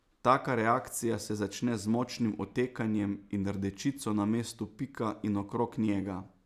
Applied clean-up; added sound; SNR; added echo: none; none; none; none.